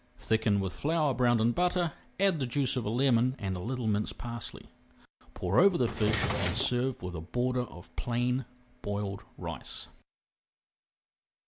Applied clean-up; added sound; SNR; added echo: none; Drawer open or close; 3 dB; none.